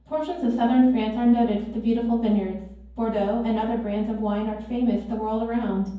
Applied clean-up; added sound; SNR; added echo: none; none; none; reverberation time 0.9 s.